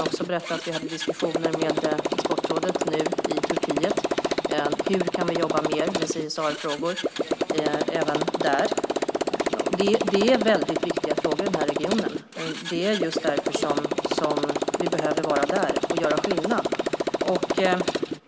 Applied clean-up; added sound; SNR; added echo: none; Motorcycle; -2 dB; none.